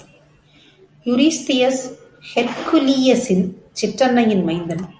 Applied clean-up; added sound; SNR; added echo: none; none; none; none.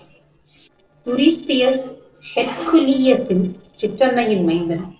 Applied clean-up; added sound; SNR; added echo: neural separator model SepFormer DNS4.